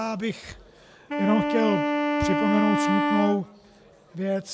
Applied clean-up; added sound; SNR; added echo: none; Wind instrument, woodwind instrument; -1 dB; none.